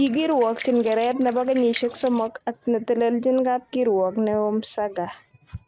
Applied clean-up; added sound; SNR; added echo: neural mask model RNNoise.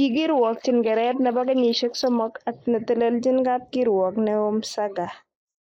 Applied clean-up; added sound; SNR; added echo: neural mask model Resemble Enhance denoiser.